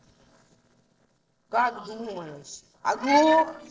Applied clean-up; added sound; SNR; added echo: neural separator model SepFormer DNS4.